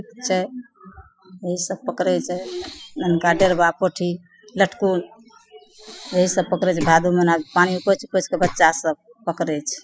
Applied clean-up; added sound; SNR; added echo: classical method spectral subtraction.